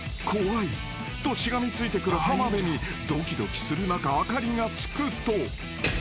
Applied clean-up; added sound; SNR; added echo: none; none; none; none.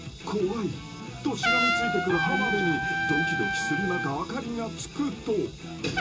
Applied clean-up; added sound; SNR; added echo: none; Trumpet; 1 dB; reverberation time 0.2 s.